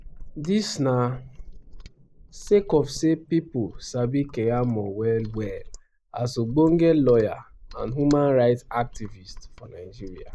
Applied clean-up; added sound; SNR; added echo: neural mask model Resemble Enhance denoiser.